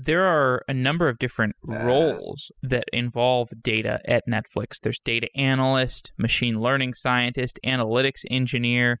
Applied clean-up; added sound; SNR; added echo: classical method spectral subtraction.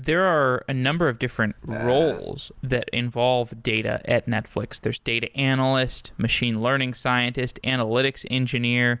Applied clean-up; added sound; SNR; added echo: none; Burping, eructation; 10 dB; none.